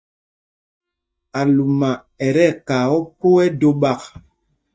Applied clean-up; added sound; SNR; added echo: neural mask model DeepFilterNet 3.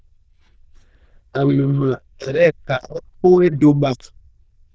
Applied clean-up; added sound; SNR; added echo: neural diffusion model UNIVERSE++.